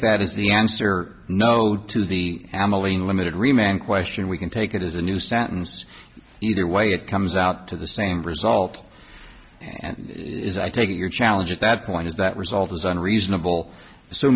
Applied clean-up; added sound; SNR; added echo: none; none; none; none.